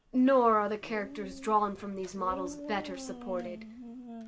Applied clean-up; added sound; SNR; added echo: none; Dog; 13 dB; none.